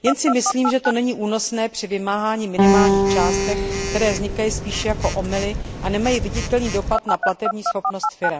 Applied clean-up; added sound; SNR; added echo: none; Guitar + Telephone; 0 dB; none.